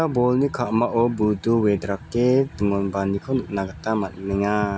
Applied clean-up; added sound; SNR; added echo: none; none; none; none.